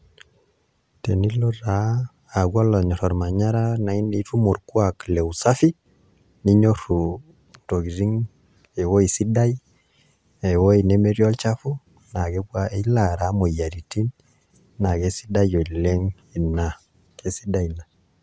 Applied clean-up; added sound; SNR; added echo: none; none; none; none.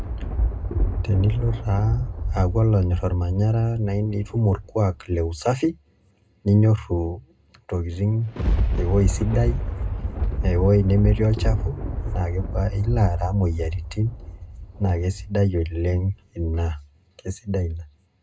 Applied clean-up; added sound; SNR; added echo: none; Thunder; 4 dB; reverberation time 0.2 s.